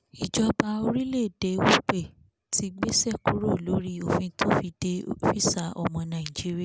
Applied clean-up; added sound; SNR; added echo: none; none; none; none.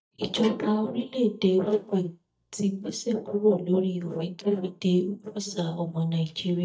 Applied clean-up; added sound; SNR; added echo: neural mask model DeepFilterNet 3.